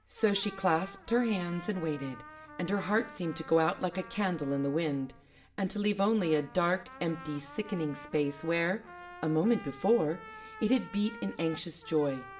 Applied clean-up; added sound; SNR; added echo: none; Trumpet; 18 dB; reverberation time 0.5 s.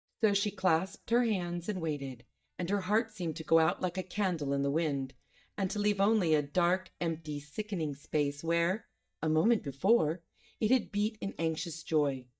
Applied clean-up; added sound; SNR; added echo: neural mask model DeepFilterNet 3.